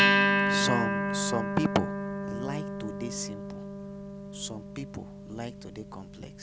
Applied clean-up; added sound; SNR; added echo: none; Acoustic guitar; -5 dB; none.